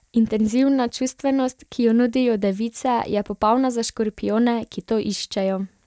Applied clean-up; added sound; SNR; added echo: none; none; none; none.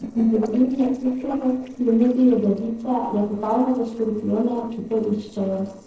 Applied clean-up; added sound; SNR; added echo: neural separator model SepFormer DNS4.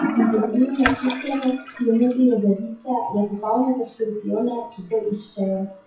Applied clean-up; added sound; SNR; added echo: classical method WPE with log-MMSE.